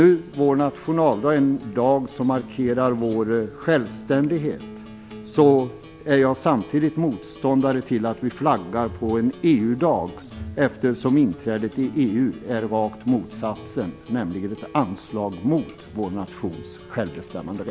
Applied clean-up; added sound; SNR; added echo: none; Acoustic guitar; 18 dB; none.